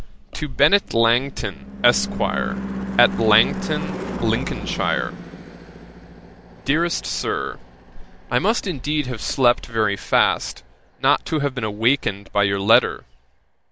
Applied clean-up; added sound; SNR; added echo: none; Car passing by / Engine / Truck; 10 dB; none.